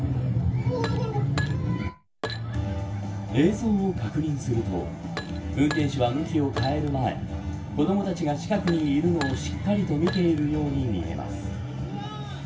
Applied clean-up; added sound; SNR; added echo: none; Glass; 14 dB; reverberation time 0.2 s.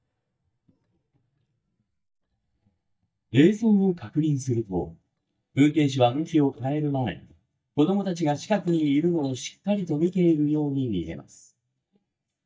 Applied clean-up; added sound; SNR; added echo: neural mask model DeepFilterNet 3.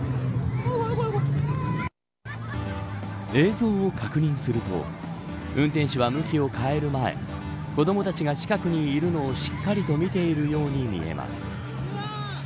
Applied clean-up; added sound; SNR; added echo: none; none; none; none.